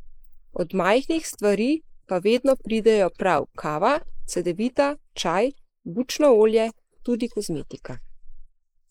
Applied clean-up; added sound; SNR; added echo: neural mask model Resemble Enhance denoiser.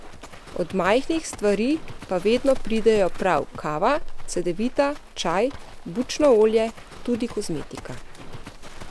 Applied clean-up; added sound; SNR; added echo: none; Livestock, farm animals, working animals; 9 dB; none.